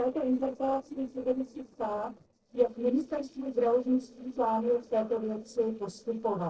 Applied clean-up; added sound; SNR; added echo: neural separator model SepFormer DNS4.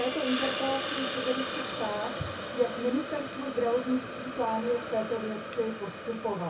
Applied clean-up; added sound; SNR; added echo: none; Hiss; 4 dB; reverberation time 0.3 s.